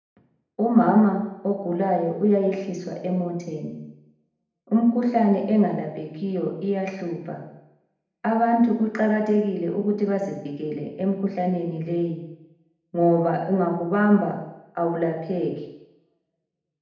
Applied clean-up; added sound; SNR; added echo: none; none; none; reverberation time 0.8 s.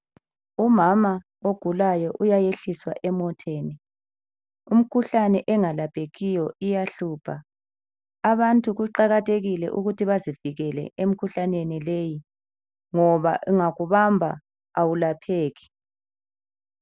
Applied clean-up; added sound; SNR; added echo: none; none; none; none.